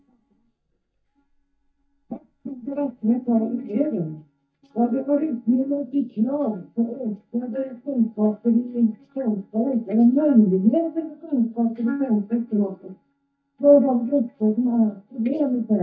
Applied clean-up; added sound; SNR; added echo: neural mask model DeepFilterNet 3.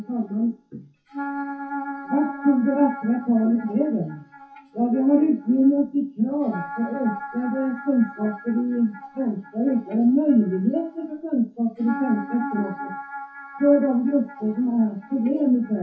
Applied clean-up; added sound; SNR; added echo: classical method WPE with log-MMSE.